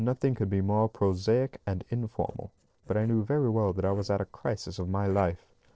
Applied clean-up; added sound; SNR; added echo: neural separator model SepFormer DNS4.